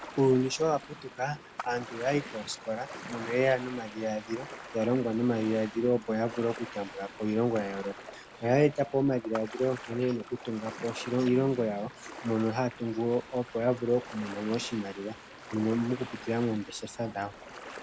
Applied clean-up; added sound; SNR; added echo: none; Ocean; 14 dB; none.